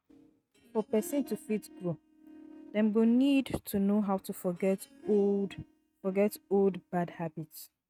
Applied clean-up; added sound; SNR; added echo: neural mask model RNNoise.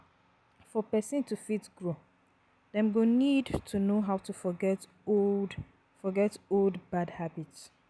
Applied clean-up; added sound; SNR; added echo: none; none; none; none.